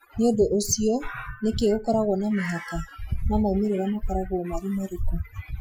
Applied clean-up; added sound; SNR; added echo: classical method Wiener filter.